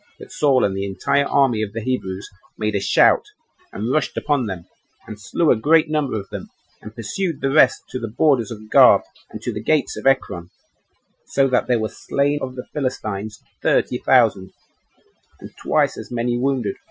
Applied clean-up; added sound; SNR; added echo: classical method Wiener filter.